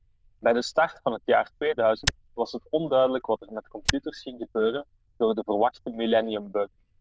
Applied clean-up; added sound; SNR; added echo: neural diffusion model UNIVERSE++.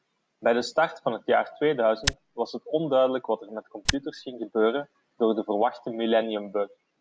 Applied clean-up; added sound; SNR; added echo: none; Tick; 4 dB; none.